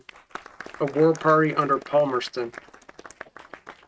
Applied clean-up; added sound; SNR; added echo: neural mask model RNNoise.